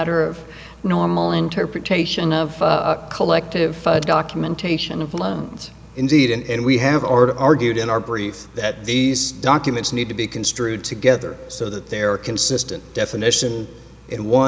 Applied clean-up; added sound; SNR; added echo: none; none; none; none.